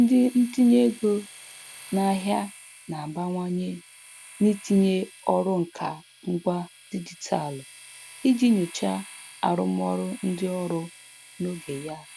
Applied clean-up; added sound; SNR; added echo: none; Domestic sounds, home sounds; 18 dB; none.